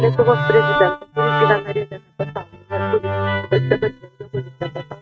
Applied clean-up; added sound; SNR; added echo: neural mask model RNNoise.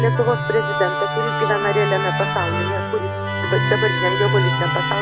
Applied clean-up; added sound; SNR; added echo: none; Musical instrument; -1 dB; none.